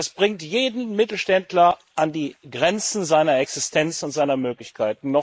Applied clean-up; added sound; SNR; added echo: neural mask model Resemble Enhance denoiser.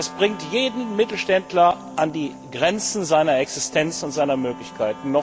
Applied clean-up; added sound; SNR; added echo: none; Piano + Guitar; 16 dB; none.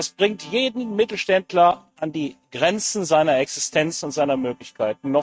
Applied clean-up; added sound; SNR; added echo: neural mask model RNNoise.